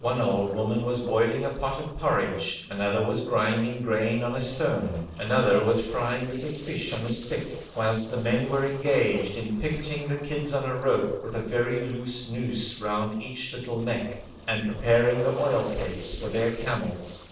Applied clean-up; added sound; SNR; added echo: neural separator model SepFormer DNS4.